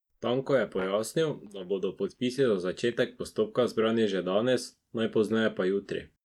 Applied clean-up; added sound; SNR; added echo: neural mask model DeepFilterNet 3.